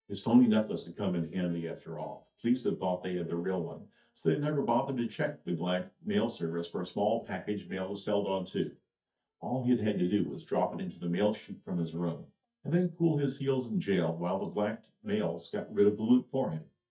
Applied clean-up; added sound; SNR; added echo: neural mask model DeepFilterNet 3.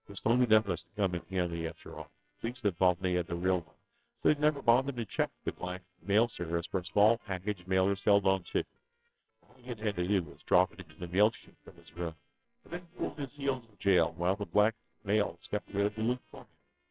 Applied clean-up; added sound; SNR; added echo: neural separator model SepFormer WHAMR!.